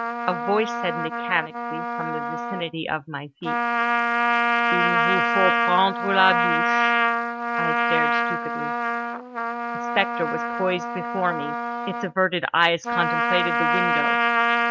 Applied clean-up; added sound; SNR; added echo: neural mask model RNNoise.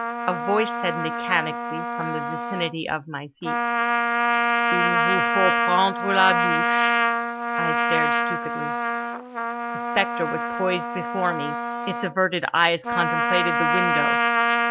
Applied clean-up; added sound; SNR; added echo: none; Trumpet; -3 dB; none.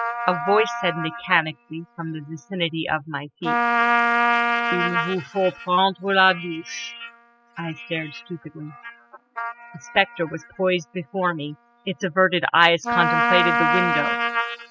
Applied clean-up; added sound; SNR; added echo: classical method spectral subtraction.